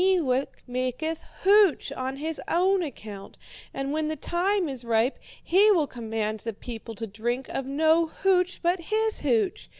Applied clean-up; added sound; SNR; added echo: none; none; none; none.